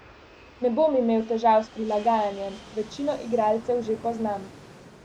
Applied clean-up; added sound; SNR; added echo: none; Fixed-wing aircraft, airplane; 20 dB; none.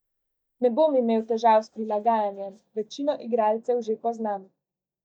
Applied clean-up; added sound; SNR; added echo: neural mask model DeepFilterNet 3.